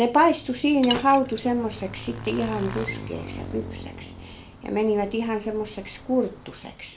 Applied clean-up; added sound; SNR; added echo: none; Liquid + Motorcycle / Engine; 12 dB; none.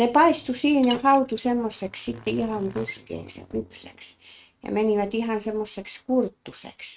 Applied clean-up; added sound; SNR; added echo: neural mask model RNNoise.